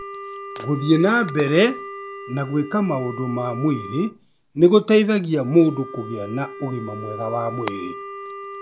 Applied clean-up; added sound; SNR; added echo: none; Wind instrument, woodwind instrument; 14 dB; none.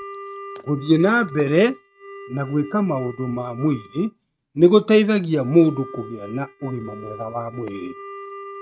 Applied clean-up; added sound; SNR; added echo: neural mask model RNNoise.